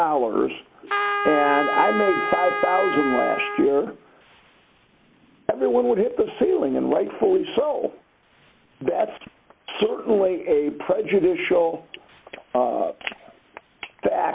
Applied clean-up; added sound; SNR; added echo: none; Trumpet; 3 dB; none.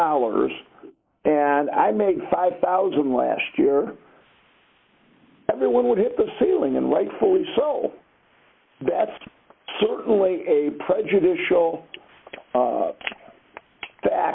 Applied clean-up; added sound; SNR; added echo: neural mask model Resemble Enhance denoiser.